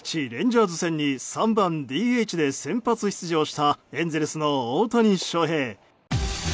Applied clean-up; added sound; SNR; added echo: none; none; none; none.